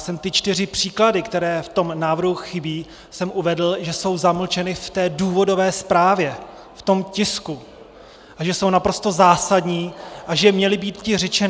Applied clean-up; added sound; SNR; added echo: none; none; none; none.